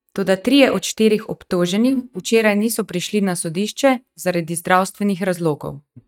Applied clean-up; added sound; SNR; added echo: neural mask model DeepFilterNet 3.